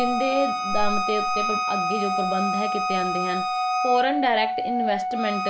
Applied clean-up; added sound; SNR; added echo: none; Organ + Bowed string instrument; -2 dB; none.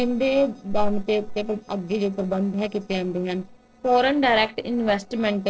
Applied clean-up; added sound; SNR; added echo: neural separator model SepFormer DNS4.